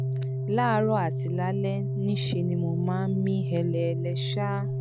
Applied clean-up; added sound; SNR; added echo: none; Organ; 0 dB; none.